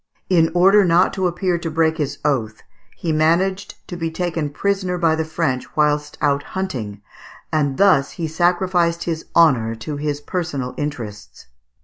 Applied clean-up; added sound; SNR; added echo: none; none; none; none.